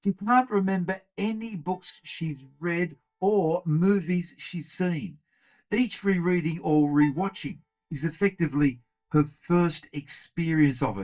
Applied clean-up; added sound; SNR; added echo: neural mask model DeepFilterNet 3.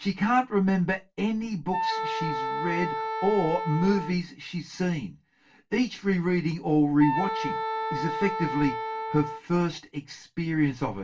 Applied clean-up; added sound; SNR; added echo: none; Wind instrument, woodwind instrument; 5 dB; reverberation time 0.2 s.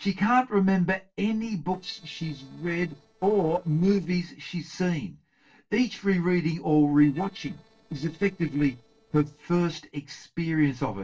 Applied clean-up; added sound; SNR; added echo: neural separator model SepFormer DNS4.